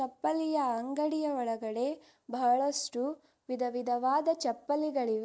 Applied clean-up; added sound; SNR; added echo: none; none; none; none.